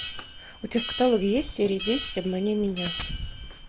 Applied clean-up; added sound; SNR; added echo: none; Alarm; 9 dB; none.